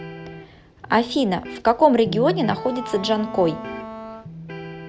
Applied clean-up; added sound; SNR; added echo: none; Electric guitar + Wind instrument, woodwind instrument; 11 dB; none.